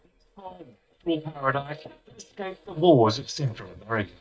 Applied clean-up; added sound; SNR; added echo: neural mask model DeepFilterNet 3.